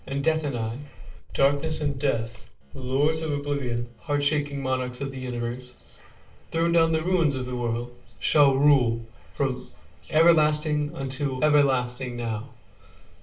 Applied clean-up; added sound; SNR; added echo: none; none; none; reverberation time 0.3 s.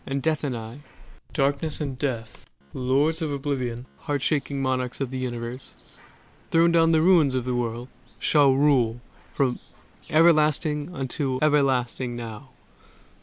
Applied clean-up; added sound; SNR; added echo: none; none; none; none.